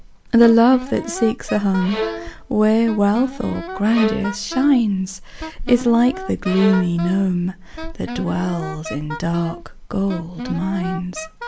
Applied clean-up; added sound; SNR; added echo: none; Bowed string instrument + Wind instrument, woodwind instrument; 11 dB; none.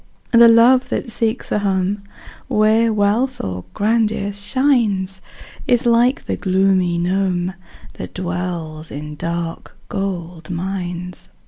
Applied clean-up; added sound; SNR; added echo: none; none; none; none.